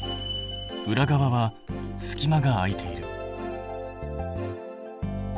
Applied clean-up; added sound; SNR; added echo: none; none; none; none.